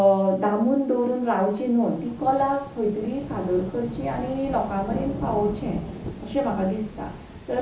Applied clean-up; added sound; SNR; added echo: none; Rain / Thunderstorm; 12 dB; reverberation time 1.2 s.